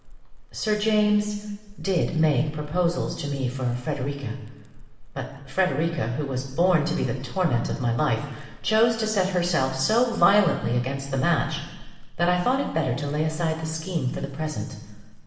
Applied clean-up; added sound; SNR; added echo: none; Crackle; 15 dB; reverberation time 1.2 s.